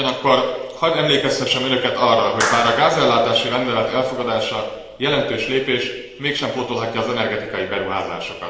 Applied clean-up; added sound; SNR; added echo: none; Clapping; 10 dB; reverberation time 1.1 s.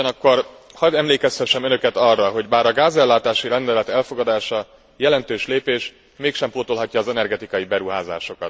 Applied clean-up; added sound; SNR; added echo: none; none; none; none.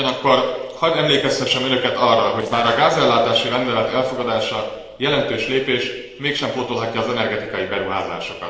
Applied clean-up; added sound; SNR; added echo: neural separator model SepFormer DNS4.